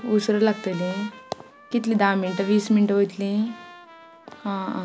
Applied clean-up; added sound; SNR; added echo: none; Trumpet; 20 dB; none.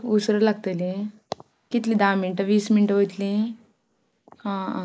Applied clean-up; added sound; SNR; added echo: neural mask model Resemble Enhance denoiser.